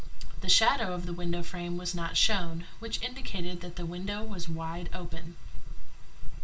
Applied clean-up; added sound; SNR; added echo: none; none; none; reverberation time 0.2 s.